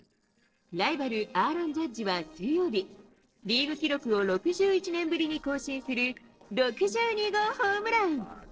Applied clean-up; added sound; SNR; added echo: neural separator model SepFormer DNS4.